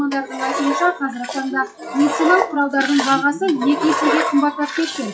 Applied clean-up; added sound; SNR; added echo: classical method WPE with log-MMSE.